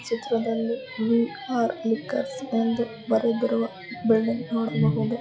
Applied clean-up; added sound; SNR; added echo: classical method log-MMSE.